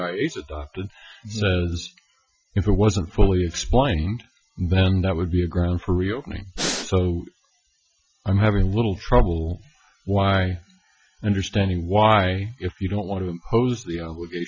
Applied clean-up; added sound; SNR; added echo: classical method Wiener filter.